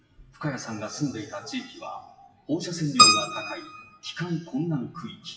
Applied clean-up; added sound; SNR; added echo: classical method WPE with log-MMSE.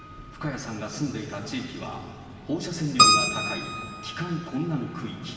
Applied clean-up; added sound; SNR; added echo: none; Keyboard (musical); -3 dB; reverberation time 2.7 s.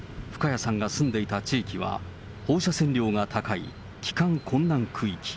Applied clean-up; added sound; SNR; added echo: none; none; none; none.